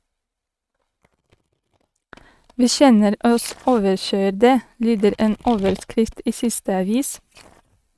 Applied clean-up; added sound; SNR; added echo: neural mask model RNNoise.